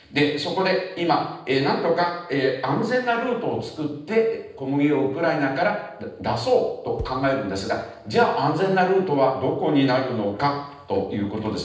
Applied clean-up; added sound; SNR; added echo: neural separator model SepFormer DNS4.